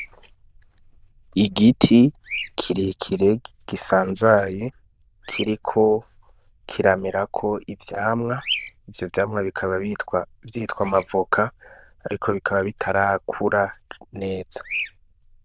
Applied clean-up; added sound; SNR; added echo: neural diffusion model UNIVERSE++.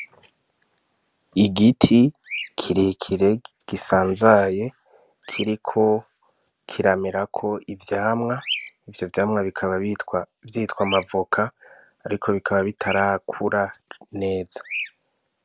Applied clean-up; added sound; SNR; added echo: none; Bird vocalization, bird call, bird song; 17 dB; none.